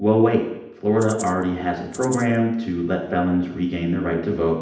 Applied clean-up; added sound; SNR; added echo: none; Rattle (instrument); 16 dB; reverberation time 0.8 s.